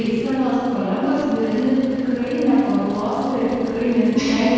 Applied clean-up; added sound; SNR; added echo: none; Truck; 19 dB; reverberation time 2.1 s.